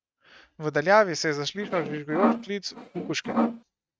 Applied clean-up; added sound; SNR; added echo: neural mask model RNNoise.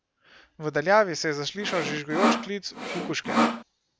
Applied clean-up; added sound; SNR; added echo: none; Sawing; -1 dB; none.